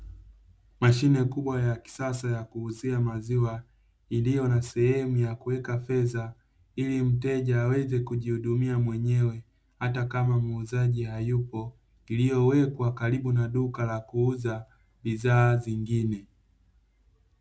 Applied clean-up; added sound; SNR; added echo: none; none; none; none.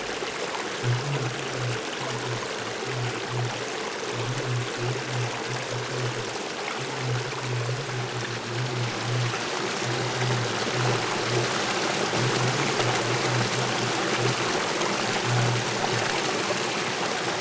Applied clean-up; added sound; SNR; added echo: none; Stream; -5 dB; reverberation time 0.1 s.